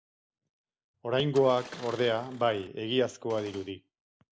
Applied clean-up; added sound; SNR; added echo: none; Gunshot, gunfire + Engine starting; 18 dB; none.